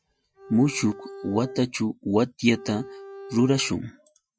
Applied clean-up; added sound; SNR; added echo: classical method Wiener filter.